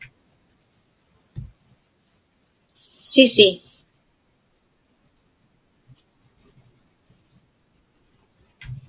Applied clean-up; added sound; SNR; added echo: none; none; none; none.